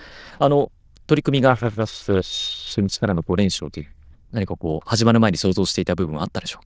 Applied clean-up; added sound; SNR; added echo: neural diffusion model UNIVERSE++.